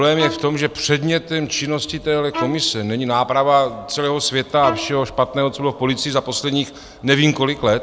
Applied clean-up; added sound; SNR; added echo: none; Bowed string instrument; 14 dB; none.